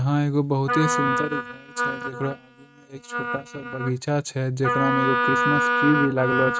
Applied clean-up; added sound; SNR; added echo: neural mask model RNNoise.